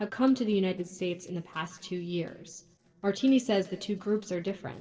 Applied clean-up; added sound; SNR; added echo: neural separator model SepFormer DNS4.